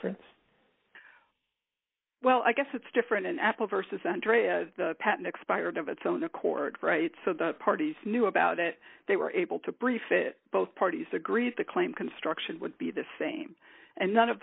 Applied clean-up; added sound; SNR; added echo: neural mask model Resemble Enhance denoiser.